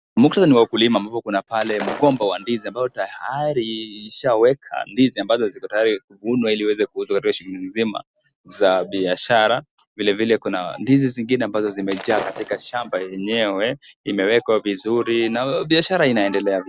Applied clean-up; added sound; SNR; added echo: none; Shatter; 12 dB; none.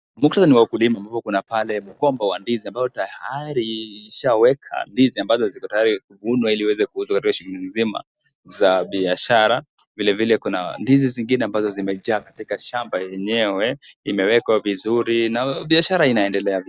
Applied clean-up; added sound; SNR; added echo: neural mask model DeepFilterNet 3.